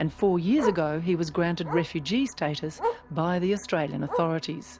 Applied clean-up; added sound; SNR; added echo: none; Bark; 10 dB; none.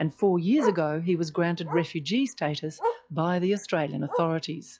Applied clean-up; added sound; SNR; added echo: classical method log-MMSE.